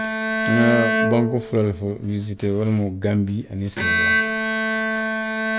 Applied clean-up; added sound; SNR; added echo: none; Bowed string instrument; 1 dB; none.